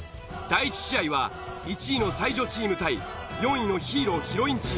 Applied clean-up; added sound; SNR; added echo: none; none; none; none.